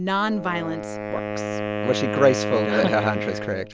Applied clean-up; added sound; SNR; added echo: none; Wind instrument, woodwind instrument; 4 dB; none.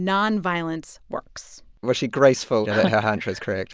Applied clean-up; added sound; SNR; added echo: none; none; none; none.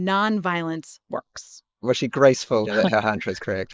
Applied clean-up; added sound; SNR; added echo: neural mask model Resemble Enhance denoiser.